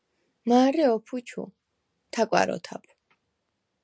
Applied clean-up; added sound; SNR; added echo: none; none; none; none.